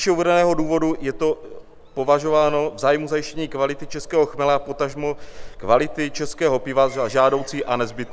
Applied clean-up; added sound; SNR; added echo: none; Gull, seagull / Fowl; 12 dB; none.